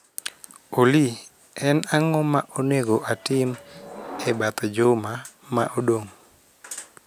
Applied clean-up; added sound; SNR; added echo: none; Subway, metro, underground; 15 dB; none.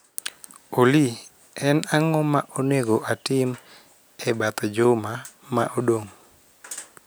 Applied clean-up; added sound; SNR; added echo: none; none; none; none.